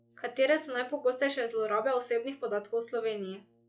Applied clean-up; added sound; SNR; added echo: classical method log-MMSE.